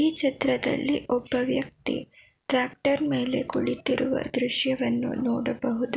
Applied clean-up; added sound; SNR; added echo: none; none; none; none.